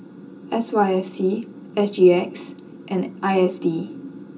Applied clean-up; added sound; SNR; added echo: none; none; none; reverberation time 0.2 s.